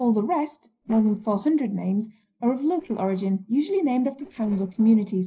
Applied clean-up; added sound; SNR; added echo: neural separator model SepFormer DNS4.